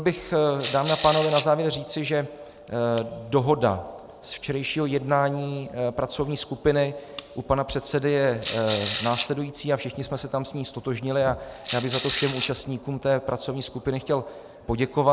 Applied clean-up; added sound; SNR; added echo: none; Rattle / Rattle (instrument); 7 dB; none.